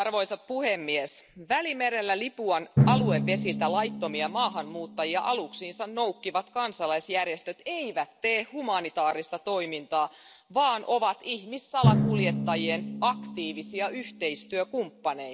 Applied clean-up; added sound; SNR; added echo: none; Drum; 3 dB; none.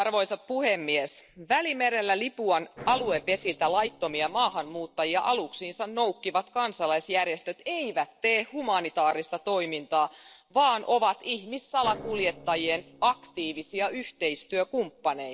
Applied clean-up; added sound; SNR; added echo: neural separator model SepFormer DNS4.